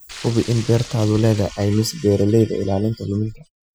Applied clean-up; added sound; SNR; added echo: classical method Wiener filter.